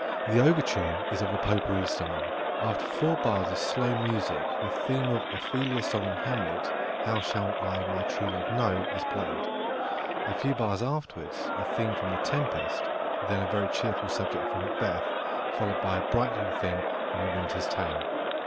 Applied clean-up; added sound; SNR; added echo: none; Crowd; -1 dB; none.